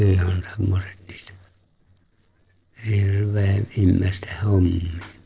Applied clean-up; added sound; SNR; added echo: neural separator model SepFormer DNS4.